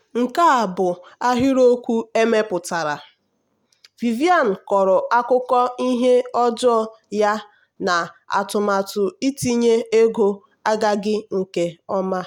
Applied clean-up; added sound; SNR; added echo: none; none; none; none.